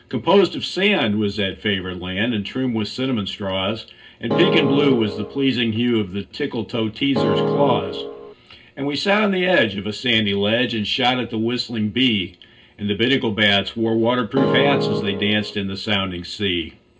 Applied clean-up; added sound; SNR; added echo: none; Keyboard (musical); 1 dB; reverberation time 0.2 s.